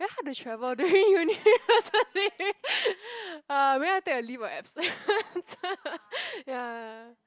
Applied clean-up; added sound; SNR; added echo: none; none; none; none.